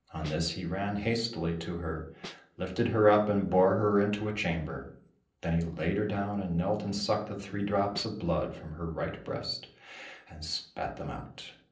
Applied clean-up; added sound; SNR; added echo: neural separator model SepFormer DNS4.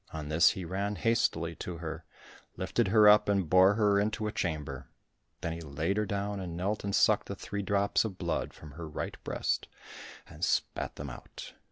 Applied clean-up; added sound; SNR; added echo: none; none; none; none.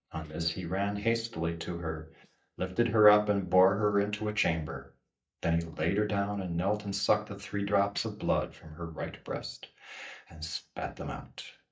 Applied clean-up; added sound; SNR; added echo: neural mask model DeepFilterNet 3.